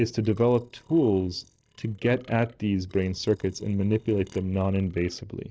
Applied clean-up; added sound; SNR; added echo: neural separator model SepFormer DNS4.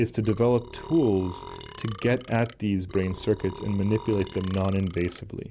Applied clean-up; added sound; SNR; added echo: none; Burping, eructation; 17 dB; none.